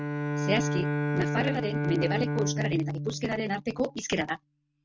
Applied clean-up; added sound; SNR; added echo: neural mask model RNNoise.